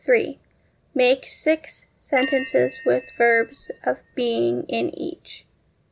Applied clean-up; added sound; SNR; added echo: none; Bell; -5 dB; none.